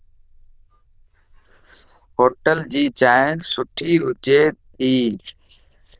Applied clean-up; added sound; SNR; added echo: neural diffusion model UNIVERSE++.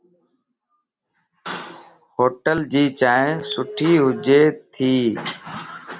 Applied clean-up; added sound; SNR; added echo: none; Telephone; 13 dB; none.